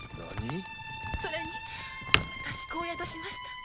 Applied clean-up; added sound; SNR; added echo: none; Crack; -1 dB; none.